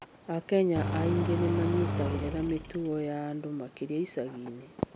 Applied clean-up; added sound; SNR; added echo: none; Engine; 1 dB; none.